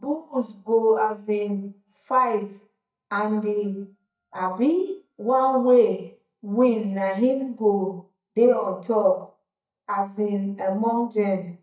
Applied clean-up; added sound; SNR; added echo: neural mask model DeepFilterNet 3.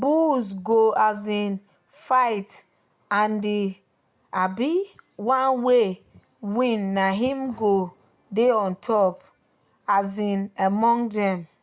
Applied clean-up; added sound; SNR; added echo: none; none; none; none.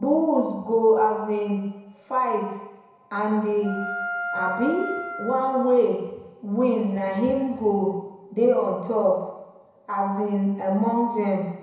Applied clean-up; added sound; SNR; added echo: none; Wind instrument, woodwind instrument; 7 dB; reverberation time 1.0 s.